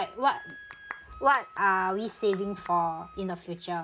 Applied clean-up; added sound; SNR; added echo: none; Clapping + Wind instrument, woodwind instrument; 18 dB; none.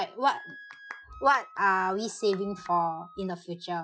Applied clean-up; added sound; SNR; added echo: classical method Wiener filter.